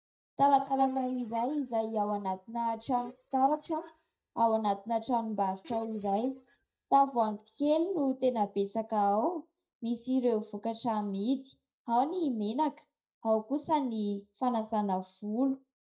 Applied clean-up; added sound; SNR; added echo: neural mask model DeepFilterNet 3.